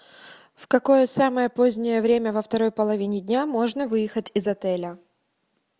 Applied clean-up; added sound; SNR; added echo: none; none; none; none.